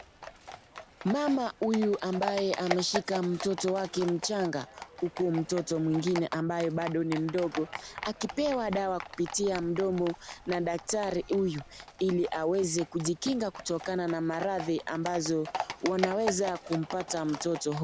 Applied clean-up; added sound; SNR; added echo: none; Livestock, farm animals, working animals; 10 dB; none.